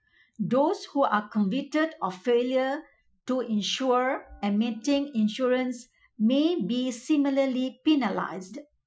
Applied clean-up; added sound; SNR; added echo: classical method Wiener filter.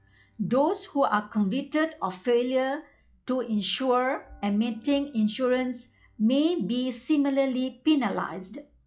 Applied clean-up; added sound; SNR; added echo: classical method log-MMSE.